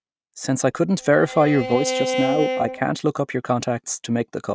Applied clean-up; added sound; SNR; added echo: neural mask model RNNoise.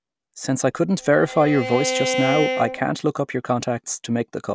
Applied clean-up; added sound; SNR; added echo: none; Bowed string instrument; 4 dB; none.